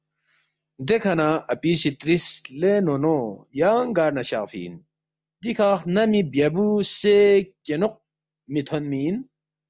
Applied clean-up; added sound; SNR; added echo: none; none; none; none.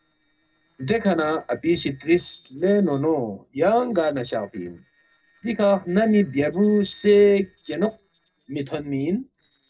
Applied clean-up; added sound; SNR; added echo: neural separator model SepFormer DNS4.